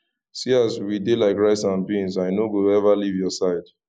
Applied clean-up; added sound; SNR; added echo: none; none; none; none.